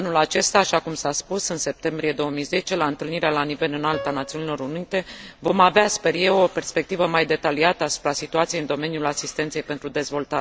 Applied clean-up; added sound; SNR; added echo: none; Piano; 18 dB; none.